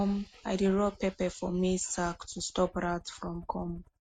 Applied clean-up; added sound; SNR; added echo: neural mask model RNNoise.